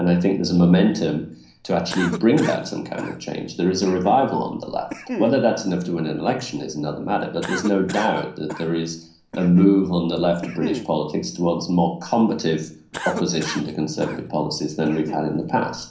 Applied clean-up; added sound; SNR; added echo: none; Cough; 14 dB; reverberation time 0.6 s.